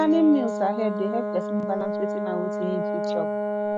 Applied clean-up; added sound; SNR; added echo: none; Brass instrument; 2 dB; none.